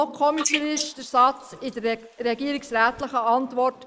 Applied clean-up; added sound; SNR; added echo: neural mask model Resemble Enhance denoiser.